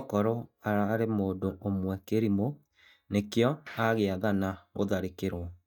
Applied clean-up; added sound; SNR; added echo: neural mask model DeepFilterNet 3.